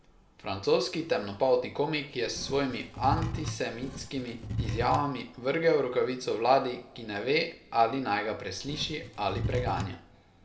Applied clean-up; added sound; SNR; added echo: none; Wood / Tools; 6 dB; reverberation time 0.7 s.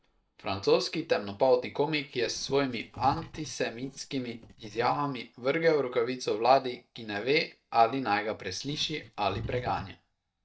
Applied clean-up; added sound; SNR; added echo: neural mask model DeepFilterNet 3.